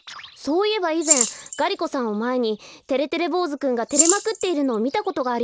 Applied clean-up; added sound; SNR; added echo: none; Rattle / Keys jangling; 2 dB; none.